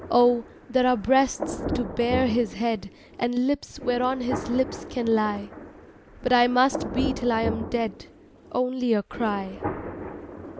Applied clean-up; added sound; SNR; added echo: none; Thunder; 9 dB; none.